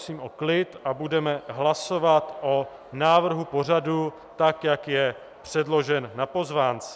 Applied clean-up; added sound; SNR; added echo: none; none; none; none.